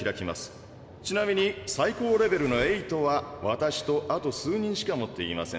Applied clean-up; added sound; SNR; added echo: none; none; none; none.